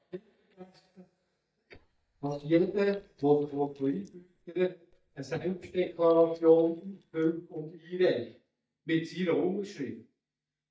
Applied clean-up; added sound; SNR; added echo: neural mask model DeepFilterNet 3.